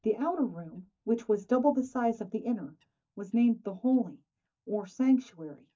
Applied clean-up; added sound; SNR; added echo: neural mask model DeepFilterNet 3.